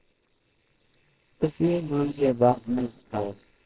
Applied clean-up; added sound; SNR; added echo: neural separator model SepFormer WHAMR!.